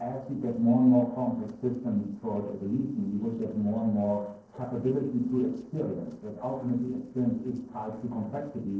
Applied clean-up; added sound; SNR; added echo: neural separator model SepFormer DNS4.